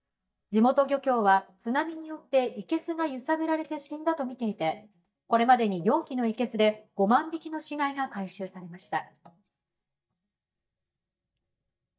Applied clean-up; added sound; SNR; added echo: neural mask model DeepFilterNet 3.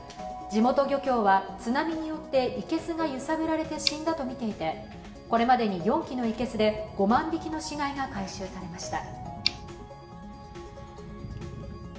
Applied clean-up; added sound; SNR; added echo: none; Tick; 15 dB; reverberation time 0.8 s.